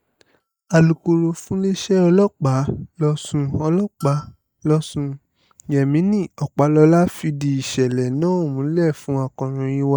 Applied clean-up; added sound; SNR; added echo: neural mask model DeepFilterNet 3.